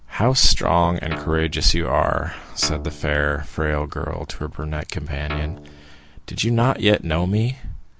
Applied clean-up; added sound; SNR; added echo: none; Guitar; 14 dB; none.